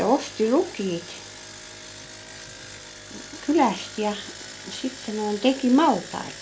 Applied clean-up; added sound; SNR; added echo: none; Engine; 15 dB; none.